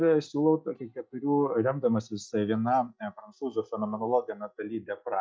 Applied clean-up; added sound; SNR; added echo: neural mask model DeepFilterNet 3.